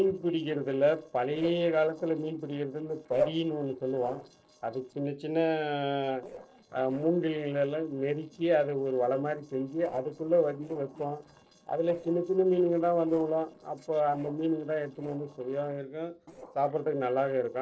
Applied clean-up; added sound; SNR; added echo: neural separator model SepFormer DNS4.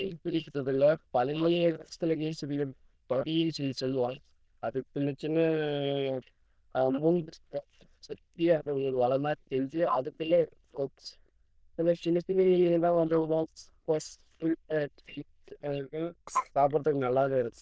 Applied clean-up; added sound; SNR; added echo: neural diffusion model UNIVERSE++.